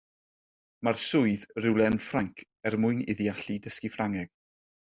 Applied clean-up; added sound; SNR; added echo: none; none; none; none.